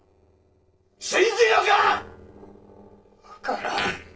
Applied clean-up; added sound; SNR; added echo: neural separator model SepFormer DNS4.